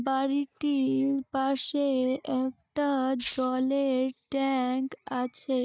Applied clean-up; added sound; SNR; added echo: neural mask model DeepFilterNet 3.